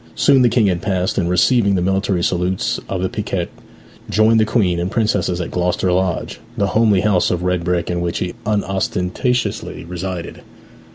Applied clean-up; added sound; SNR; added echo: none; none; none; none.